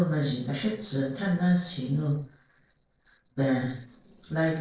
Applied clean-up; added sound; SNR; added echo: neural separator model SepFormer DNS4.